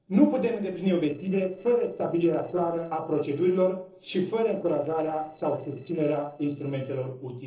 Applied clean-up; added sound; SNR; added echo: neural separator model SepFormer DNS4.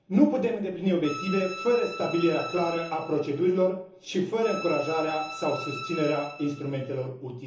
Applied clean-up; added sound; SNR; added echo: none; Bowed string instrument; 11 dB; reverberation time 1.2 s.